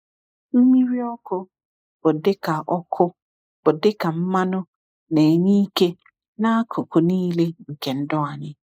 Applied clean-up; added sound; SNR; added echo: neural mask model Resemble Enhance denoiser.